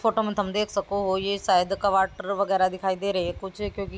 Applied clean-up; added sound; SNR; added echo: none; none; none; none.